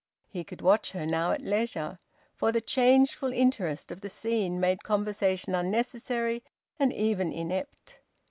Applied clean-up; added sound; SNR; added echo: none; none; none; none.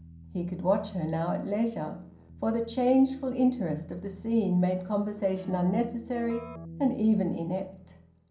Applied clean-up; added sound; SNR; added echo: none; Keyboard (musical); 18 dB; reverberation time 0.6 s.